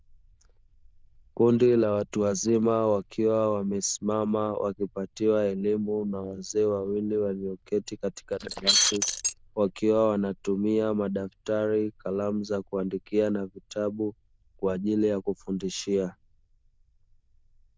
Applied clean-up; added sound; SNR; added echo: neural diffusion model UNIVERSE++.